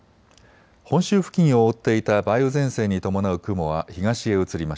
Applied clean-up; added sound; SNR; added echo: none; none; none; none.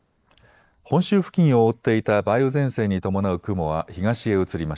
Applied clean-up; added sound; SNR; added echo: neural mask model Resemble Enhance denoiser.